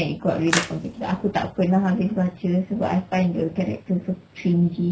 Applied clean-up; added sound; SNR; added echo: none; Splash, splatter; 8 dB; none.